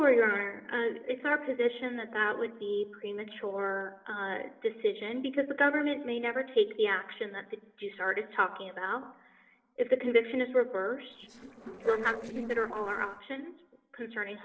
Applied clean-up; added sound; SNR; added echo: neural separator model SepFormer DNS4.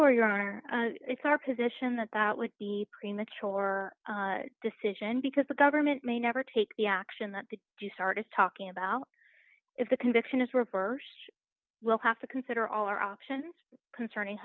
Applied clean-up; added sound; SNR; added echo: none; none; none; none.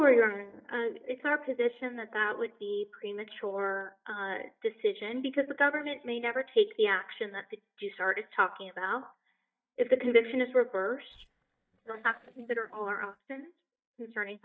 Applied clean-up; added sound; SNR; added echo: neural mask model DeepFilterNet 3.